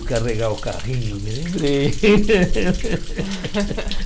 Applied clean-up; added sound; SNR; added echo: none; Thunder; 3 dB; none.